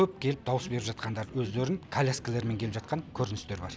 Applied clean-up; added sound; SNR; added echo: none; none; none; none.